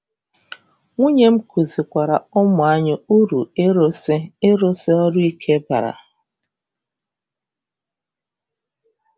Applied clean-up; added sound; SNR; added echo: none; none; none; none.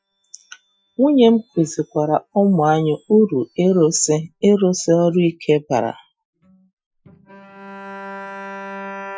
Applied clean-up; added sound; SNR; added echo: classical method Wiener filter.